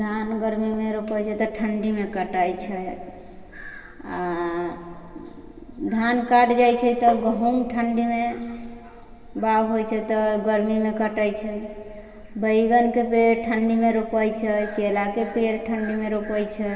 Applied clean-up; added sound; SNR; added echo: none; none; none; reverberation time 2.9 s.